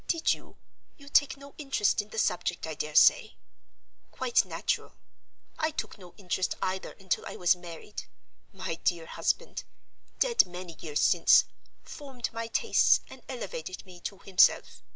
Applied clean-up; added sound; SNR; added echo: none; none; none; none.